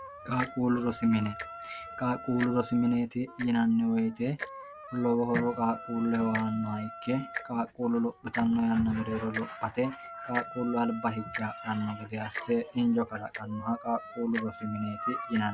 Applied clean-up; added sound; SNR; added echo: none; Wind instrument, woodwind instrument + Tick-tock; 12 dB; none.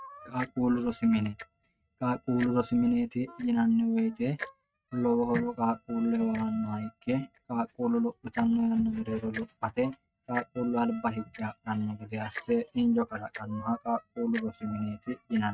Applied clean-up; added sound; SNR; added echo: neural mask model RNNoise.